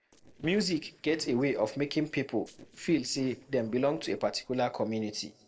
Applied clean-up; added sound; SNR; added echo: neural separator model SepFormer DNS4.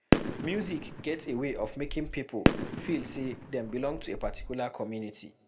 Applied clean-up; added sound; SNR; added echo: none; Fireworks; -3 dB; reverberation time 1.5 s.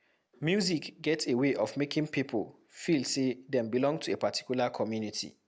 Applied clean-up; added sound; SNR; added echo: none; none; none; none.